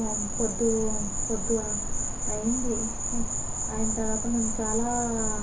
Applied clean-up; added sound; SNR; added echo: none; Insect; -2 dB; reverberation time 0.3 s.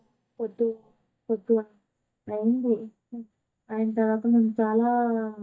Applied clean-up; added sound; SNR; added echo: neural mask model DeepFilterNet 3.